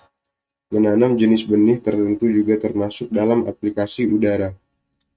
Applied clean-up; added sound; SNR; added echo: neural mask model RNNoise.